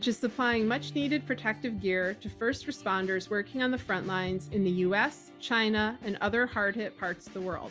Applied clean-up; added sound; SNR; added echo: none; Guitar; 19 dB; none.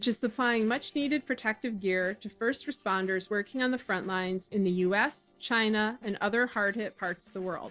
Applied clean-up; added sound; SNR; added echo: neural separator model SepFormer DNS4.